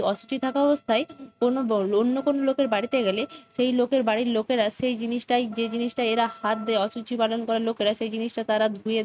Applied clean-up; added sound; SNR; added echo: neural mask model RNNoise.